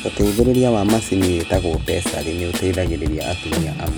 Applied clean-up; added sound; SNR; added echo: none; Drum / Drum kit; 6 dB; none.